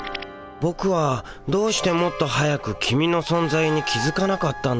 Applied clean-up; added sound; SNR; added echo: none; none; none; none.